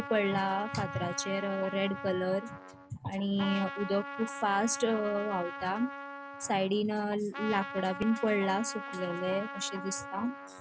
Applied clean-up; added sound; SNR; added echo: none; Trumpet; 10 dB; none.